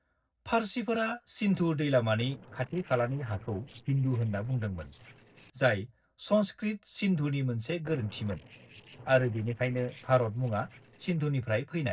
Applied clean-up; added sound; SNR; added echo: neural separator model SepFormer DNS4.